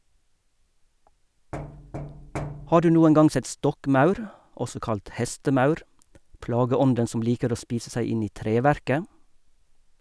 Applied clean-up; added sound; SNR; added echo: none; Knock; 13 dB; none.